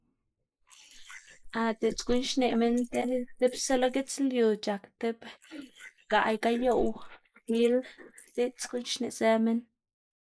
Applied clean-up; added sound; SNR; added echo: neural mask model Resemble Enhance denoiser.